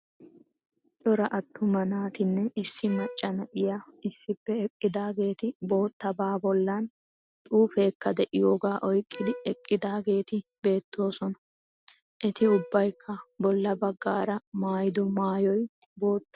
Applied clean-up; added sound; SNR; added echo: none; Bowed string instrument; 18 dB; none.